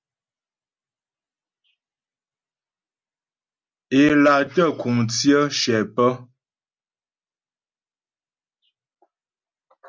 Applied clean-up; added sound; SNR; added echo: none; none; none; none.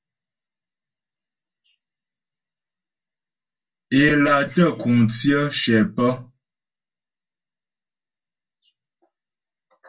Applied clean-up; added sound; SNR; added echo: none; none; none; reverberation time 0.1 s.